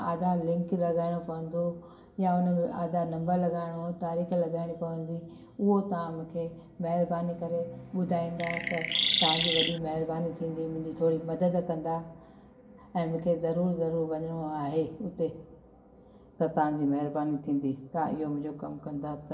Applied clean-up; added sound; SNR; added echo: none; Chirp, tweet; -2 dB; reverberation time 0.8 s.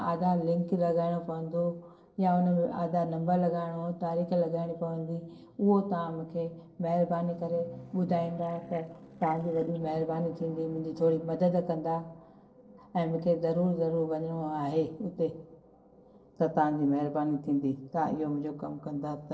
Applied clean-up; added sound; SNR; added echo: neural separator model SepFormer DNS4.